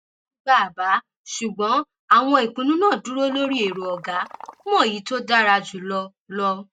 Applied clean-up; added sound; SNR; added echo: neural mask model DeepFilterNet 3.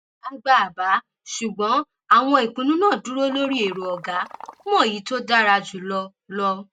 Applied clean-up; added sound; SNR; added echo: none; Liquid; 18 dB; none.